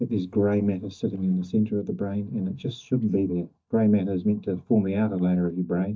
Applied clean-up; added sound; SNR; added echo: neural mask model DeepFilterNet 3.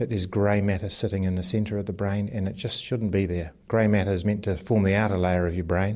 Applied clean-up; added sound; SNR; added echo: none; none; none; none.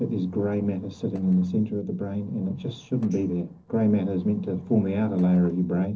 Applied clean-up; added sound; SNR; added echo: neural separator model SepFormer DNS4.